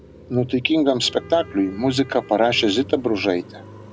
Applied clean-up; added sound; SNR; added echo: none; Wind instrument, woodwind instrument + Car passing by; 18 dB; none.